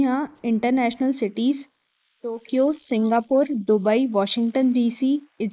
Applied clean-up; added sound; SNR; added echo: neural mask model Resemble Enhance denoiser.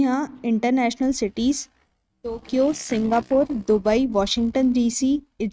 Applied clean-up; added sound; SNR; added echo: neural mask model RNNoise.